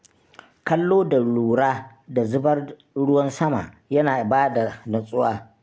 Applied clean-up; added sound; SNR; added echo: none; none; none; none.